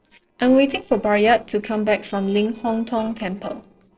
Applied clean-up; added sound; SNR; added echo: neural separator model SepFormer DNS4.